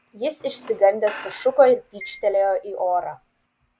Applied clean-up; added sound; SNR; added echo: none; Squeak / Screech; 19 dB; none.